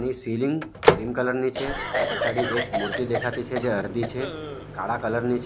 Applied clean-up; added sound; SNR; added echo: none; Cough + Microwave oven; 0 dB; none.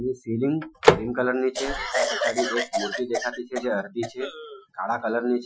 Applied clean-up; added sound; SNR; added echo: classical method Wiener filter.